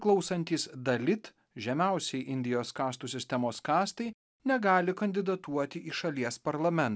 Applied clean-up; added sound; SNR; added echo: none; none; none; none.